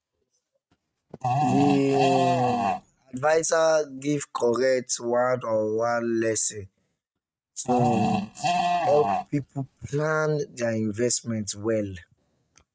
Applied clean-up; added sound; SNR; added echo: neural mask model RNNoise.